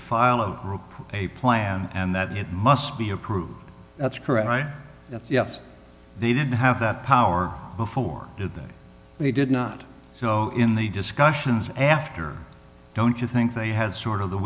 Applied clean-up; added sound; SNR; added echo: none; none; none; none.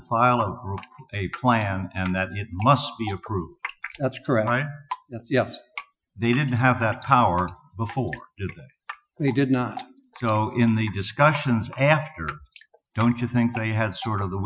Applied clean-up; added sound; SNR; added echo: classical method Wiener filter.